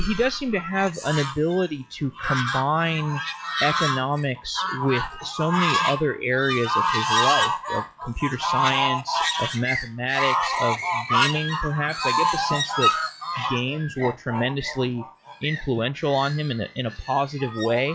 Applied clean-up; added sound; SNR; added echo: classical method log-MMSE.